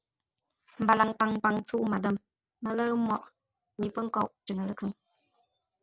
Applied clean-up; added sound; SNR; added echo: none; none; none; none.